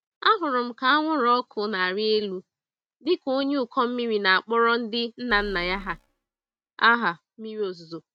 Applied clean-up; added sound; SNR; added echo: neural mask model RNNoise.